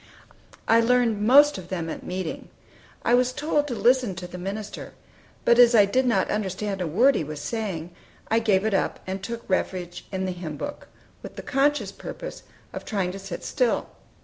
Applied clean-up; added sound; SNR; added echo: none; none; none; none.